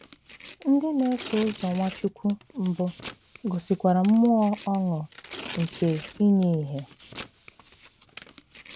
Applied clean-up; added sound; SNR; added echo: none; Tearing; 13 dB; none.